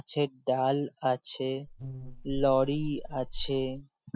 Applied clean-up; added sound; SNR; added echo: none; Buzz; 8 dB; none.